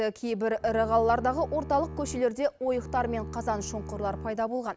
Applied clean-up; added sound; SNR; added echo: none; Bowed string instrument; 11 dB; none.